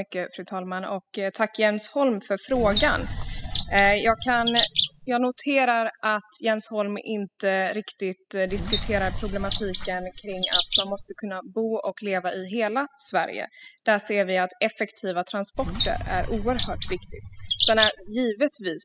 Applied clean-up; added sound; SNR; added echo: classical method spectral subtraction.